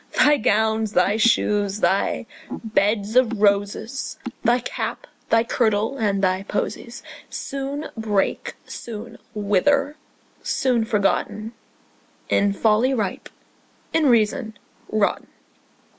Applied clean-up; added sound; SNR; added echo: none; none; none; none.